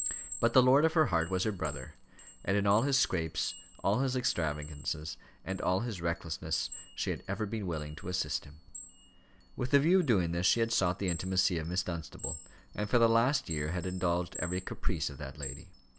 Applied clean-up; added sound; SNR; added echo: none; Chime; 15 dB; none.